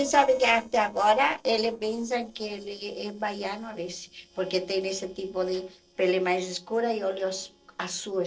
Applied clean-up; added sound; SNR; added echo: neural separator model SepFormer DNS4.